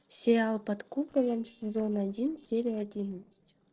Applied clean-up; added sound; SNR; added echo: neural separator model SepFormer DNS4.